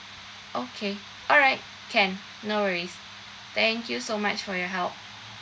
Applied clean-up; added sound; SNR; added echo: none; none; none; none.